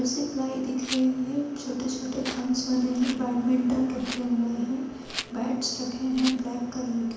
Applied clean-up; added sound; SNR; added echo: none; Rattle; 15 dB; reverberation time 0.9 s.